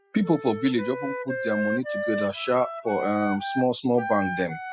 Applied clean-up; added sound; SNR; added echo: classical method spectral subtraction.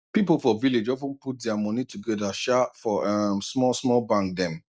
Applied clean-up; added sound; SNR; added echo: none; none; none; none.